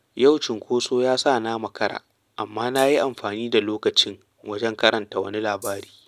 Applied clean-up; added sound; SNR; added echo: none; Rattle (instrument); 18 dB; none.